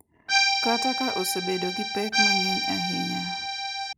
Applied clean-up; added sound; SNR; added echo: none; Accordion; -5 dB; none.